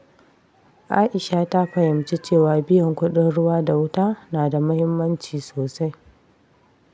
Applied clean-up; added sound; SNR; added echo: none; none; none; none.